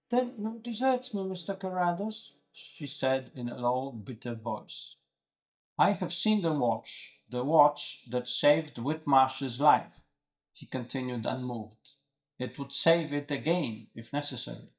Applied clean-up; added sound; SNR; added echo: neural mask model DeepFilterNet 3.